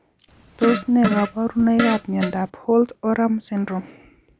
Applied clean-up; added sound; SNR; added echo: none; Fart; 5 dB; none.